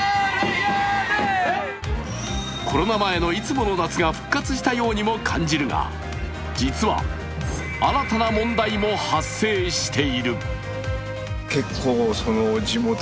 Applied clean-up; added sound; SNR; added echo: none; none; none; none.